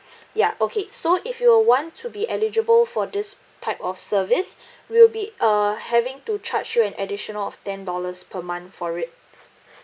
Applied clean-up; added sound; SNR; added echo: none; none; none; none.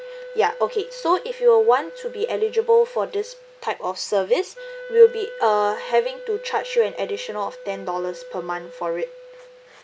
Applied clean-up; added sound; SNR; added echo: none; Wind instrument, woodwind instrument; 15 dB; none.